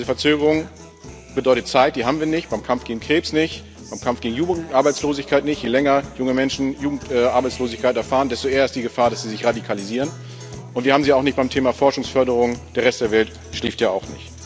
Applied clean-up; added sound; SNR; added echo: none; Guitar; 17 dB; none.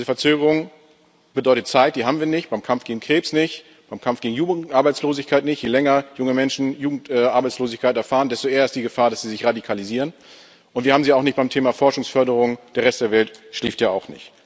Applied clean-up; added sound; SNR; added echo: none; none; none; none.